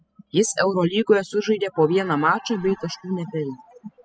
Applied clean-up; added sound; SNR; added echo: classical method spectral subtraction.